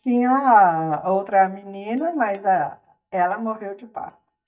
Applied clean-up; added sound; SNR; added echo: neural mask model DeepFilterNet 3.